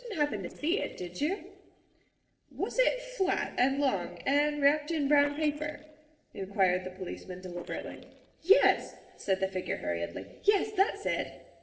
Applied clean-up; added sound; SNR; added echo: neural separator model SepFormer DNS4.